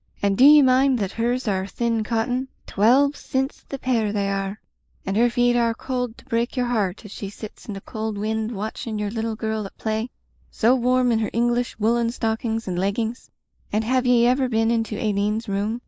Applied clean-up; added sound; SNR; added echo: neural mask model Resemble Enhance denoiser.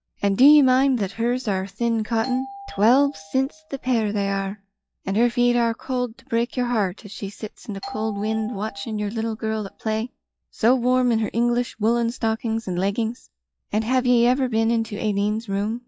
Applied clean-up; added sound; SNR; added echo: classical method log-MMSE.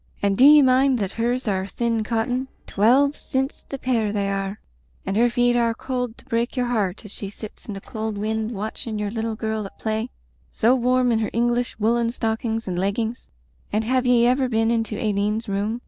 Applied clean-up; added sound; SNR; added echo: neural separator model SepFormer DNS4.